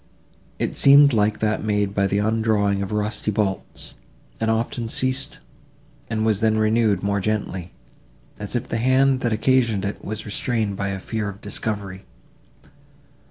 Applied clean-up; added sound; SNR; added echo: none; none; none; none.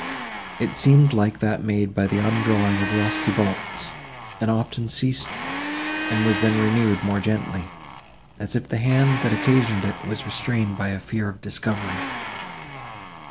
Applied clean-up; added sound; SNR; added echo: none; Domestic sounds, home sounds; 9 dB; none.